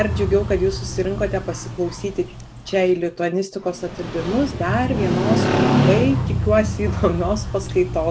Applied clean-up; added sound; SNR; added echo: none; Motorcycle; 1 dB; none.